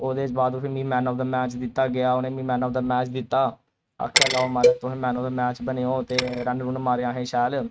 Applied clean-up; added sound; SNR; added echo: neural mask model RNNoise.